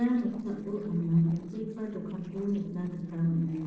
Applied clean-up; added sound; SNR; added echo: neural separator model SepFormer DNS4.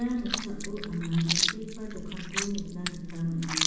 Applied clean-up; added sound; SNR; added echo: none; Chewing, mastication; 0 dB; reverberation time 1.2 s.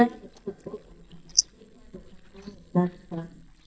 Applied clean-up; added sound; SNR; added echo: neural mask model DeepFilterNet 3.